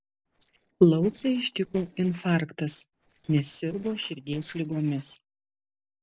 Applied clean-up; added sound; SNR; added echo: neural separator model SepFormer DNS4.